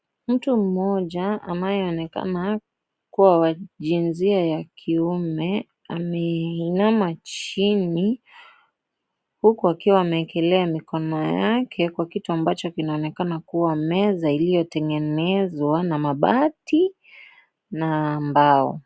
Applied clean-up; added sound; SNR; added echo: none; none; none; none.